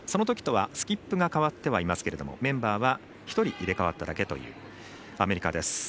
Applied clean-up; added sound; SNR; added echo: none; none; none; none.